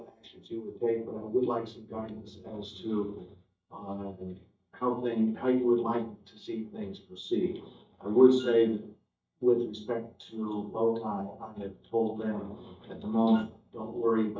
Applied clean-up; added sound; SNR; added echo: neural mask model DeepFilterNet 3.